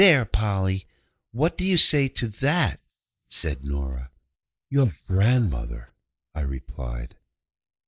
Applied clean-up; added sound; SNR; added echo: neural mask model Resemble Enhance denoiser.